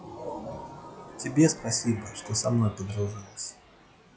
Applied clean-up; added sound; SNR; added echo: classical method log-MMSE.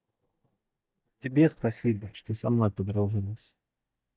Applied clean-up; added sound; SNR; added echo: neural mask model DeepFilterNet 3.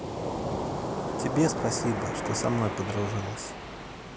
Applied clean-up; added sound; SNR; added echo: none; Waves, surf; 1 dB; none.